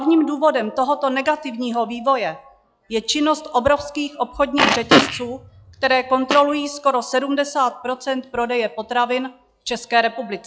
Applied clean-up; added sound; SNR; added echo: classical method log-MMSE.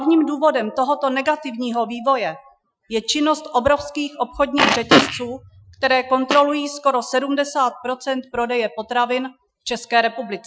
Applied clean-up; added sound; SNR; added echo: classical method Wiener filter.